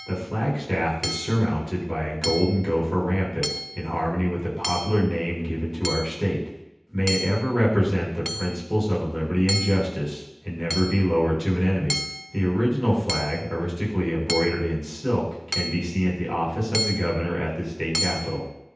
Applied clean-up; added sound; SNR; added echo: none; Hammer / Chink, clink; 10 dB; reverberation time 0.9 s.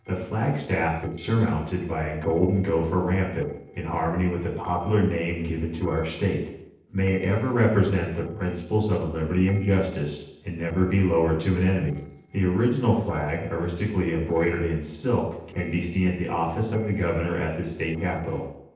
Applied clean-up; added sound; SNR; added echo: neural separator model SepFormer DNS4.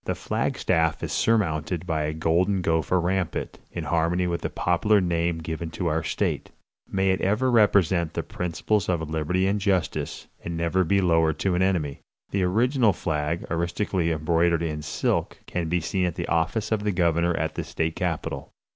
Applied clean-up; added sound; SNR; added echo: none; none; none; none.